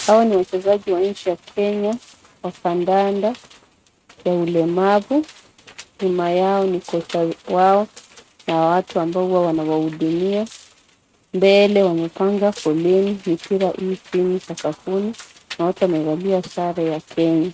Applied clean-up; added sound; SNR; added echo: neural mask model RNNoise.